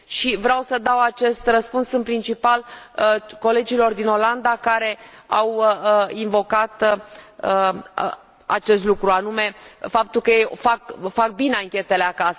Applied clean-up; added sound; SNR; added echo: none; none; none; none.